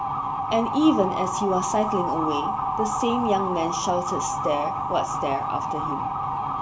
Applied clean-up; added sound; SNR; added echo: none; Motor vehicle (road) / Siren; 1 dB; reverberation time 1.3 s.